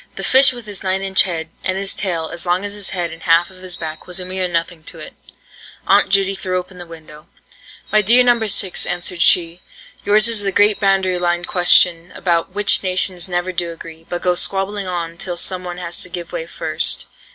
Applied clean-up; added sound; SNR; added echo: none; Bird; 18 dB; none.